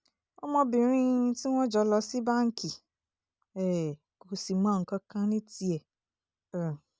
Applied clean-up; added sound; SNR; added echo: none; none; none; none.